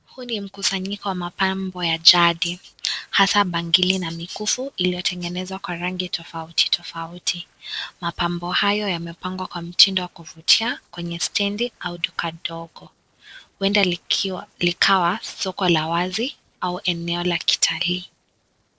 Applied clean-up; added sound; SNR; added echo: neural separator model SepFormer DNS4.